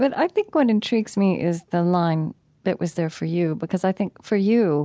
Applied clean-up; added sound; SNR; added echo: none; none; none; none.